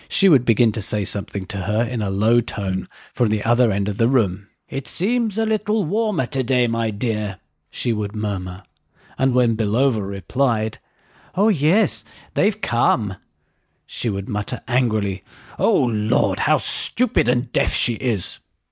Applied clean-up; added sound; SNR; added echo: neural mask model Resemble Enhance denoiser.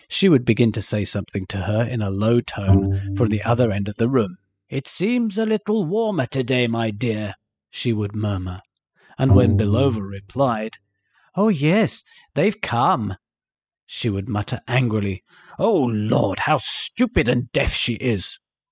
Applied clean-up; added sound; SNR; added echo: classical method spectral subtraction.